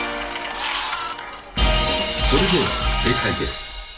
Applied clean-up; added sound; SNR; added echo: none; Camera; 9 dB; reverberation time 0.3 s.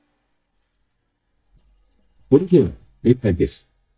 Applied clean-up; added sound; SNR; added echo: neural mask model DeepFilterNet 3.